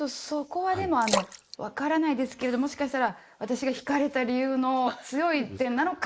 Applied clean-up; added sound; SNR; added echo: neural mask model Resemble Enhance denoiser.